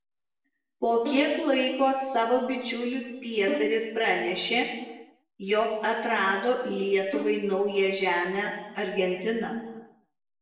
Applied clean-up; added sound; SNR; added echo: neural separator model SepFormer DNS4.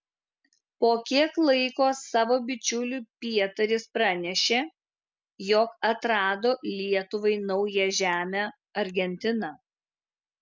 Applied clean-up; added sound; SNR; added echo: none; none; none; none.